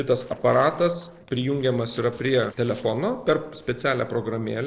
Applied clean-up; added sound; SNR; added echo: neural separator model SepFormer DNS4.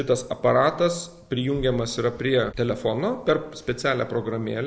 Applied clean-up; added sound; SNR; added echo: none; none; none; none.